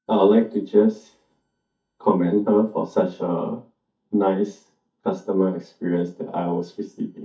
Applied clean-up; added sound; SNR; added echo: neural mask model DeepFilterNet 3.